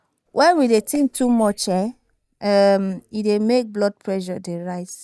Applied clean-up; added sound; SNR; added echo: neural mask model DeepFilterNet 3.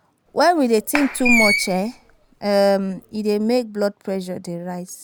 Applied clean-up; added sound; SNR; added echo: none; Screech + Clapping; 5 dB; none.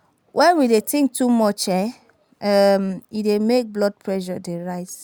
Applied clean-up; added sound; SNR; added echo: none; none; none; none.